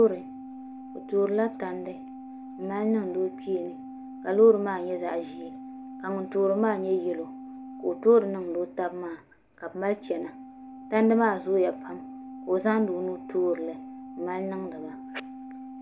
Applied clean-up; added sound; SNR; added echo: none; Organ; 14 dB; none.